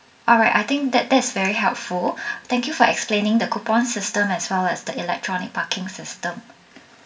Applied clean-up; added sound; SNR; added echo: none; none; none; reverberation time 0.7 s.